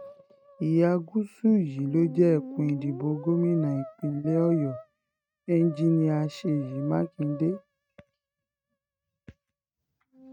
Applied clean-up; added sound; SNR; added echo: neural mask model RNNoise.